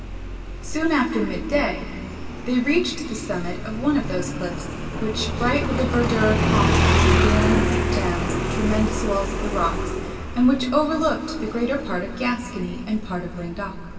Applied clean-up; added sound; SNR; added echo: none; Motorcycle; 1 dB; reverberation time 2.4 s.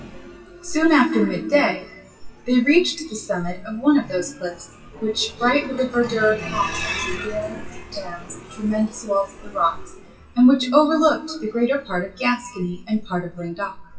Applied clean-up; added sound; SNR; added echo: classical method WPE with log-MMSE.